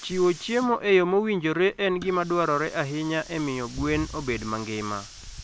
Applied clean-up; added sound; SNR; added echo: none; Hiss; 20 dB; none.